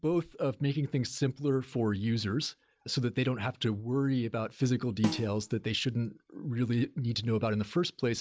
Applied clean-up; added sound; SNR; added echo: none; Snare drum; 8 dB; none.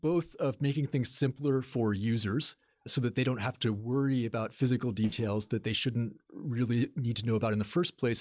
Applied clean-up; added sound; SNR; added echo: neural separator model SepFormer DNS4.